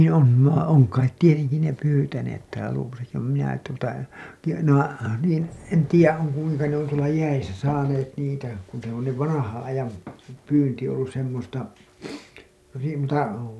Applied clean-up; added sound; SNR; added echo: none; none; none; none.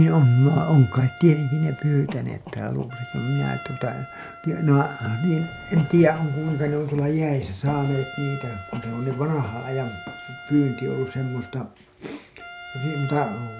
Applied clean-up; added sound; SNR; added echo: none; Trumpet + Cough; 17 dB; none.